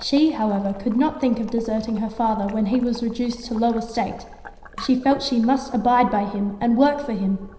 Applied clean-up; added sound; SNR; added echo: none; Boiling; 18 dB; reverberation time 0.9 s.